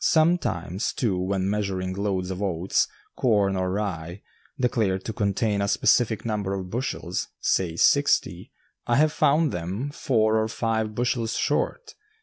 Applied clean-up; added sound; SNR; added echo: none; none; none; none.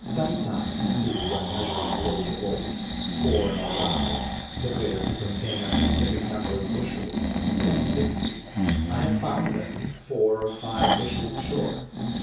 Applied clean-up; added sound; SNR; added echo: none; Breathing; -4 dB; reverberation time 0.6 s.